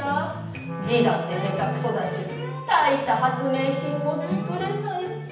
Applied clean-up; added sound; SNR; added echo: none; Wind instrument, woodwind instrument; 10 dB; reverberation time 0.9 s.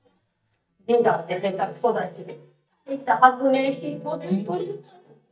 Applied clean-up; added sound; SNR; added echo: neural mask model DeepFilterNet 3.